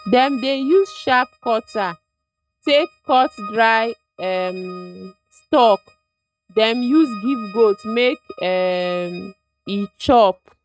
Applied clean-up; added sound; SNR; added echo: neural mask model RNNoise.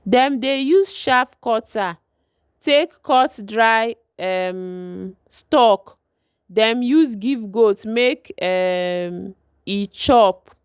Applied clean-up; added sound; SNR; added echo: none; none; none; none.